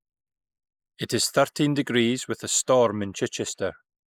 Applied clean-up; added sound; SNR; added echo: neural mask model Resemble Enhance denoiser.